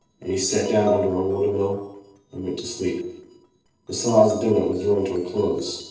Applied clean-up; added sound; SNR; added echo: neural separator model SepFormer DNS4.